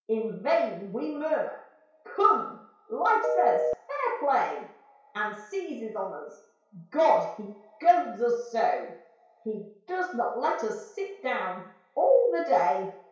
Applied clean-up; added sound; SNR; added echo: none; Telephone; 1 dB; reverberation time 0.6 s.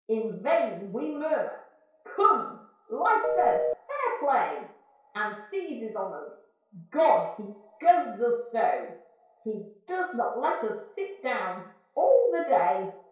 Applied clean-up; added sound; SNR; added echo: neural separator model SepFormer DNS4.